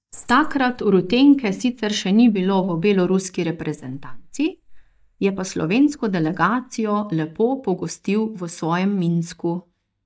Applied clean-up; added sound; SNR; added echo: neural mask model DeepFilterNet 3.